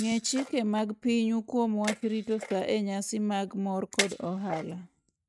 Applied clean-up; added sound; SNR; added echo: neural mask model RNNoise.